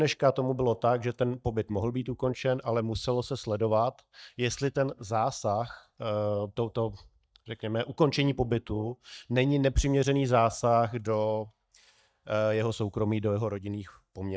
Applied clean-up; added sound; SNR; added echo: neural mask model DeepFilterNet 3.